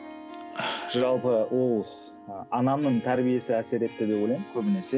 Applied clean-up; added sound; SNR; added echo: none; Harp; 16 dB; none.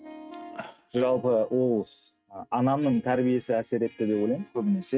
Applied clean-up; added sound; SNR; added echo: neural mask model RNNoise.